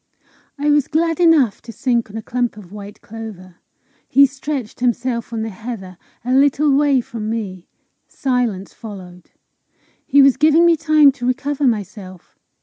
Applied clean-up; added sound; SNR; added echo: none; none; none; none.